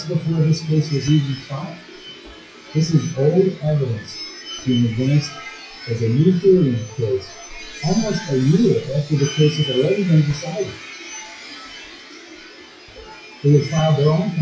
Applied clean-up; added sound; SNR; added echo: classical method WPE with log-MMSE.